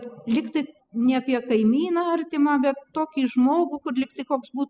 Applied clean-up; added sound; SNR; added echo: classical method spectral subtraction.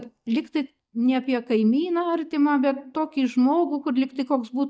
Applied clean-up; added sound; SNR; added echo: neural mask model DeepFilterNet 3.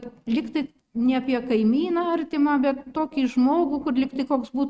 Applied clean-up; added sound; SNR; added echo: neural mask model RNNoise.